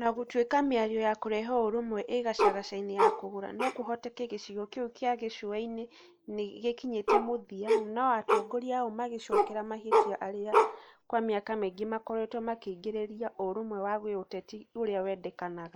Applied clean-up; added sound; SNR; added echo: neural mask model Resemble Enhance denoiser.